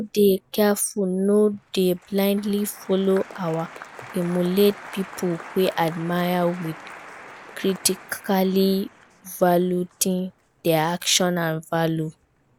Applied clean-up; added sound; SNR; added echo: none; Applause; 20 dB; none.